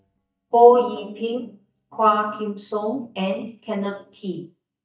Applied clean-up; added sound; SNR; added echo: neural mask model DeepFilterNet 3.